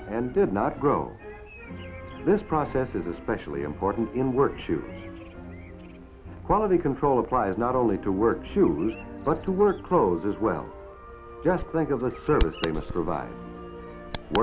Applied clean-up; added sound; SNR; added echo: none; Bird vocalization, bird call, bird song; 14 dB; none.